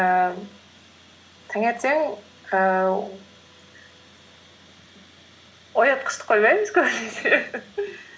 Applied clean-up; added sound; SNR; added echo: none; none; none; none.